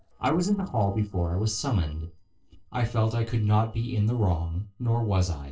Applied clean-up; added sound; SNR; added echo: neural separator model SepFormer DNS4.